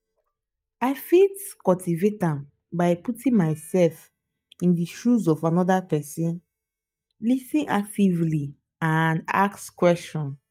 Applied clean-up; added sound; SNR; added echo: neural mask model DeepFilterNet 3.